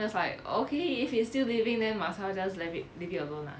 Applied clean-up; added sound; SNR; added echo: none; none; none; none.